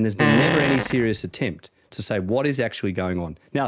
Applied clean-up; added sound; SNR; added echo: none; Fart; 0 dB; none.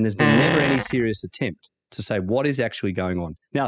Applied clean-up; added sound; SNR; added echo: classical method spectral subtraction.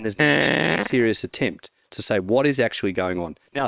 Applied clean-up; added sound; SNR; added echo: neural separator model SepFormer WHAM!.